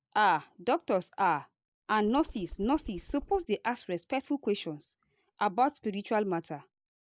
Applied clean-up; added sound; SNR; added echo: neural mask model Resemble Enhance denoiser.